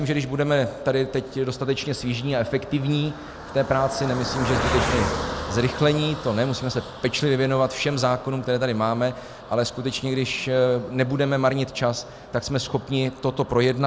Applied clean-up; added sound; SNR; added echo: none; Car passing by; 10 dB; none.